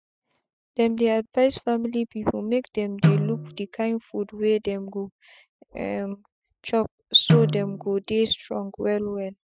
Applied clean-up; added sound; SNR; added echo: classical method Wiener filter.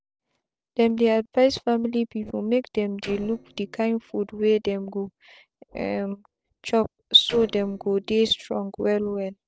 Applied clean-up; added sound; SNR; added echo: neural separator model SepFormer DNS4.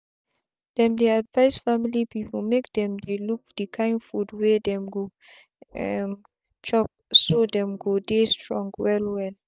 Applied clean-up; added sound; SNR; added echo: neural mask model DeepFilterNet 3.